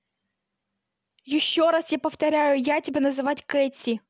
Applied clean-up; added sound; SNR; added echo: none; none; none; none.